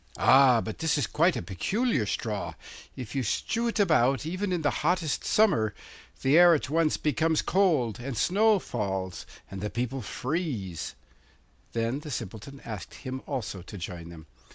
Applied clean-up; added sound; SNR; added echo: none; none; none; none.